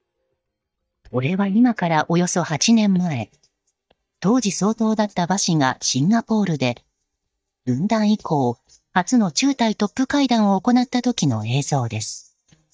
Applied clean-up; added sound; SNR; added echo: neural mask model DeepFilterNet 3.